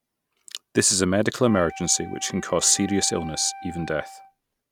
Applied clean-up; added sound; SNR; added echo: none; Wind instrument, woodwind instrument; 15 dB; none.